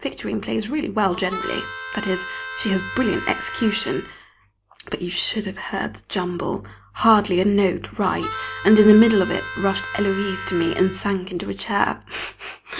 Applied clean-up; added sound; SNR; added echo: none; Harmonica; 10 dB; none.